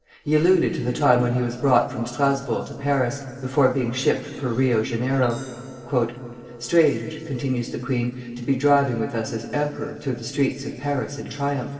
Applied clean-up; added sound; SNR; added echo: neural separator model SepFormer DNS4.